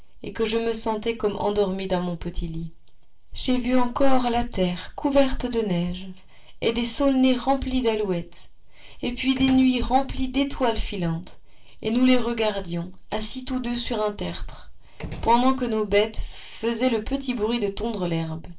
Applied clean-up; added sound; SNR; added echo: neural separator model SepFormer DNS4.